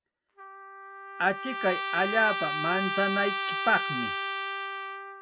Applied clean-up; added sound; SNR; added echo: none; Trumpet; 2 dB; none.